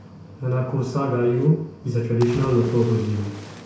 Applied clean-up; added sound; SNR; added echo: none; Cricket / Waves, surf; 18 dB; reverberation time 0.6 s.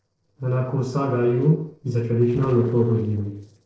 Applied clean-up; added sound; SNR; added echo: neural separator model SepFormer DNS4.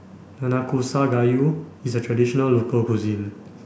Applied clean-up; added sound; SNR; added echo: none; none; none; none.